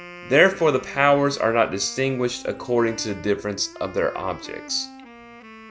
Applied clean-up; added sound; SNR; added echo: none; Wind instrument, woodwind instrument; 18 dB; none.